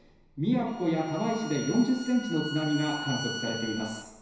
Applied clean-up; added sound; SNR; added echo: none; Bowed string instrument; 11 dB; reverberation time 1.0 s.